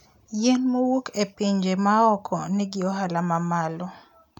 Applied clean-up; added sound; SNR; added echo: none; none; none; none.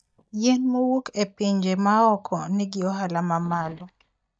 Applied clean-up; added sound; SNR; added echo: neural mask model DeepFilterNet 3.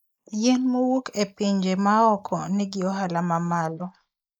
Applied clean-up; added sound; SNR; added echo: neural mask model Resemble Enhance denoiser.